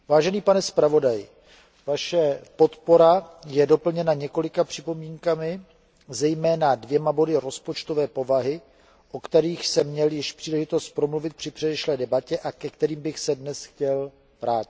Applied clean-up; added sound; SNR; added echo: none; none; none; none.